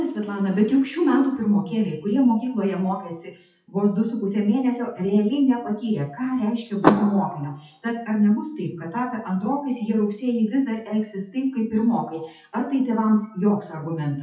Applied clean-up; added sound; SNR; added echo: classical method WPE with log-MMSE.